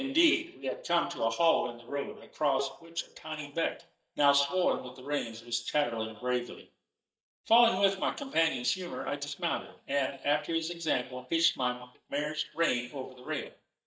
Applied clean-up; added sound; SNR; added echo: neural mask model DeepFilterNet 3.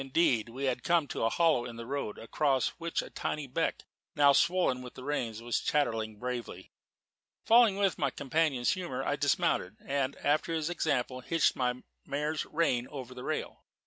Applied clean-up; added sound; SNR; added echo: none; none; none; none.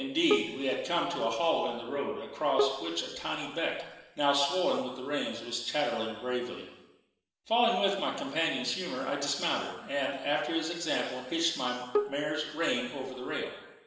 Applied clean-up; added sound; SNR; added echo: none; Bowed string instrument; 5 dB; reverberation time 1.1 s.